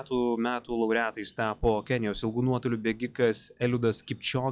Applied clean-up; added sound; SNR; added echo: classical method log-MMSE.